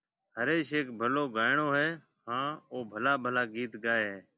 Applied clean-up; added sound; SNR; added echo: none; none; none; none.